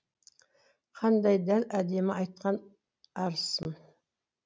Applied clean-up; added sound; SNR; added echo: none; none; none; none.